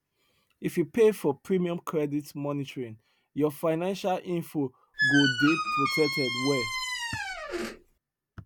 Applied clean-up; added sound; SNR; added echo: none; Squeak; 0 dB; none.